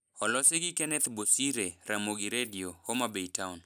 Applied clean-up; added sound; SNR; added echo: neural mask model Resemble Enhance denoiser.